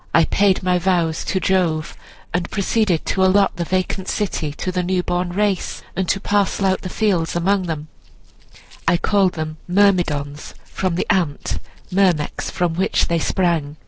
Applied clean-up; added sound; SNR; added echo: neural separator model SepFormer DNS4.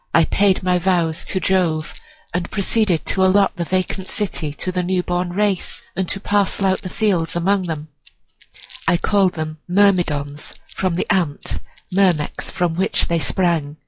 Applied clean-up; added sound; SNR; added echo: classical method log-MMSE.